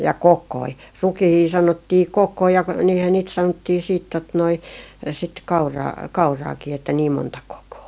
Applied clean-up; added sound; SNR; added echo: none; none; none; none.